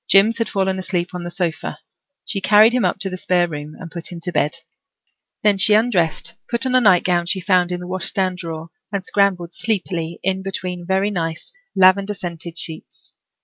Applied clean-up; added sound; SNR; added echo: none; none; none; none.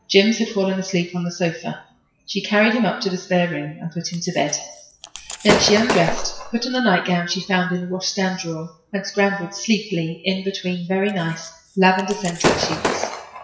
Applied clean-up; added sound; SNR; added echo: classical method WPE with log-MMSE.